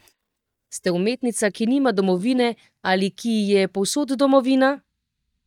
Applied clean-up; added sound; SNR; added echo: neural mask model DeepFilterNet 3.